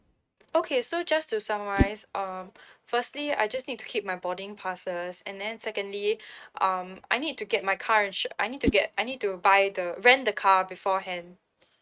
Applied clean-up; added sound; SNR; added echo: neural mask model RNNoise.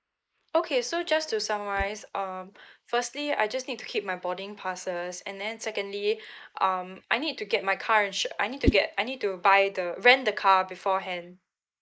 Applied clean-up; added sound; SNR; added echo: neural mask model Resemble Enhance denoiser.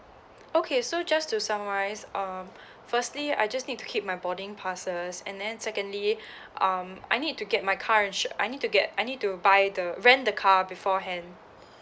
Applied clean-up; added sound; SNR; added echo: none; none; none; none.